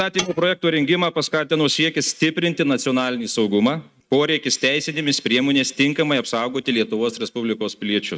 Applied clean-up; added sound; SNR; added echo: neural mask model RNNoise.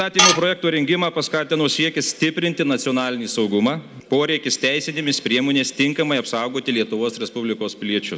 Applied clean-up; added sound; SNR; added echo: none; Tools; -2 dB; none.